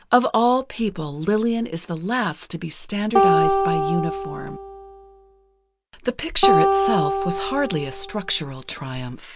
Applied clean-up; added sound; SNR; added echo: none; Acoustic guitar; -2 dB; none.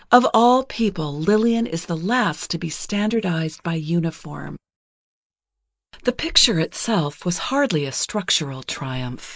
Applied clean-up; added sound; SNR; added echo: neural mask model Resemble Enhance denoiser.